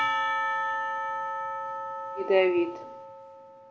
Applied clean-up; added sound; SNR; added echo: none; Percussion; 0 dB; none.